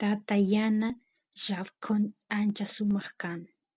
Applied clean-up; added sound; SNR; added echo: none; none; none; none.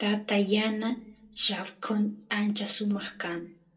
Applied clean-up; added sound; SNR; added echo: none; none; none; reverberation time 0.2 s.